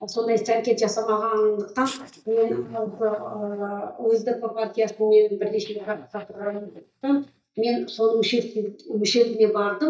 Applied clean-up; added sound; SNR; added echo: neural mask model DeepFilterNet 3.